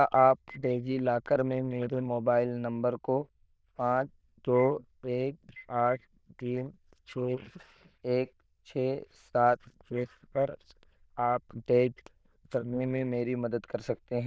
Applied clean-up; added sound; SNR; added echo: neural diffusion model UNIVERSE++.